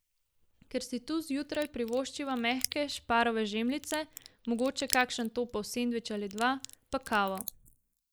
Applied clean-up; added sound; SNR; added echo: neural mask model Resemble Enhance denoiser.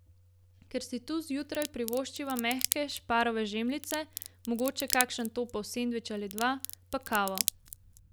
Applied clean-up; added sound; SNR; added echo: none; Crack; 5 dB; none.